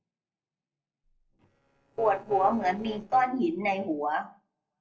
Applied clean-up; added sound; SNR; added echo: neural separator model SepFormer DNS4.